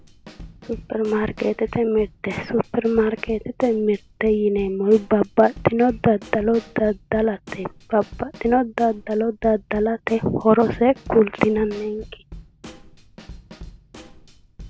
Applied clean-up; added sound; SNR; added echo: none; Snare drum / Drum kit; 19 dB; none.